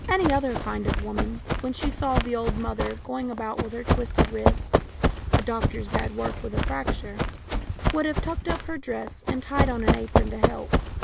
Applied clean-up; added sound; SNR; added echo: none; Run; -4 dB; none.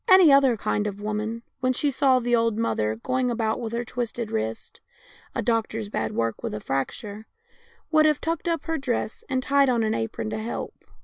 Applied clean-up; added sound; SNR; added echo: none; none; none; none.